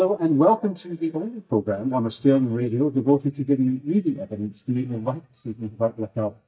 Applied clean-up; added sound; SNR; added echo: neural mask model DeepFilterNet 3.